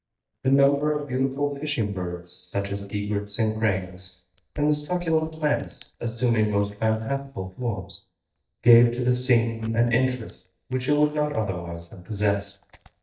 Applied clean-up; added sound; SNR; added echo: neural mask model DeepFilterNet 3.